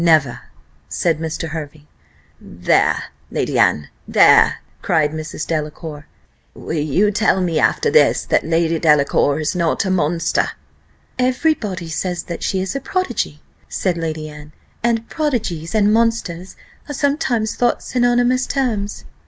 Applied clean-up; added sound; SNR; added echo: none; none; none; none.